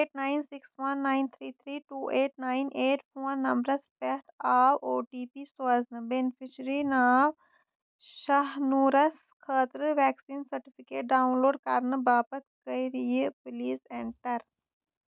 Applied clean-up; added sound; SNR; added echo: none; none; none; none.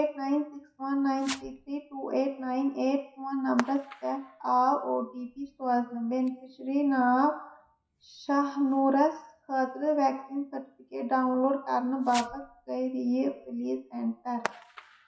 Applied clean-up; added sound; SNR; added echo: classical method WPE with log-MMSE.